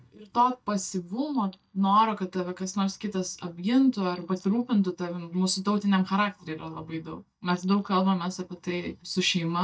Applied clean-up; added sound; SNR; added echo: neural mask model DeepFilterNet 3.